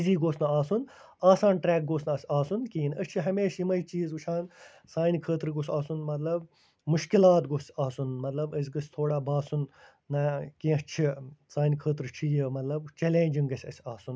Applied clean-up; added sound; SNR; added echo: none; none; none; none.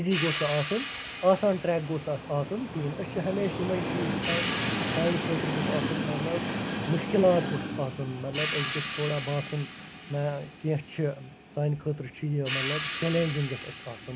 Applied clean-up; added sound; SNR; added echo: none; Hi-hat + Train; 3 dB; none.